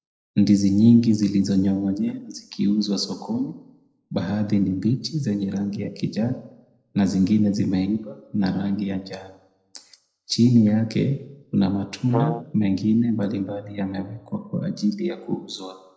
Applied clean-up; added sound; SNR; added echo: neural separator model SepFormer DNS4.